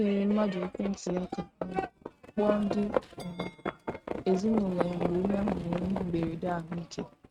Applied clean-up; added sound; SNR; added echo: neural mask model RNNoise.